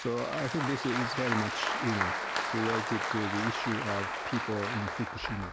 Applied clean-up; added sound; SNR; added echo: none; Applause; 0 dB; none.